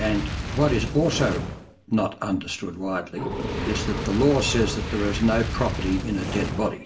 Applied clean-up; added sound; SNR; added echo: none; Fire; 5 dB; reverberation time 0.5 s.